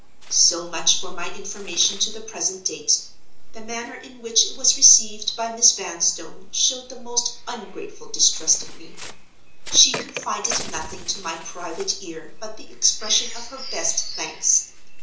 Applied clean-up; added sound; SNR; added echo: none; Bird; 18 dB; reverberation time 0.6 s.